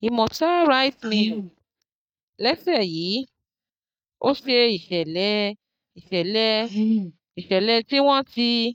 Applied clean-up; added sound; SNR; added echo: neural mask model DeepFilterNet 3.